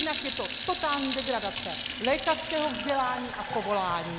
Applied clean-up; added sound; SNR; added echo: none; Fill (with liquid) / Sink (filling or washing); -1 dB; none.